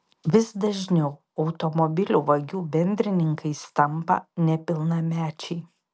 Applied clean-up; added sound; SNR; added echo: none; none; none; none.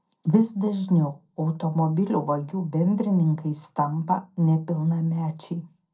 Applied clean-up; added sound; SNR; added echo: none; none; none; reverberation time 0.2 s.